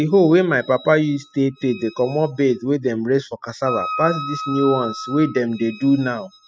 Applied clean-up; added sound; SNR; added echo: classical method spectral subtraction.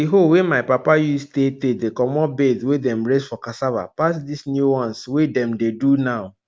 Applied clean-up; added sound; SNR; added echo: none; none; none; none.